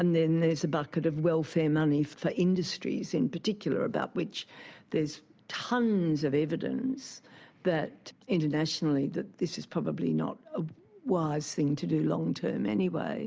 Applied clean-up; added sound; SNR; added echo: none; none; none; none.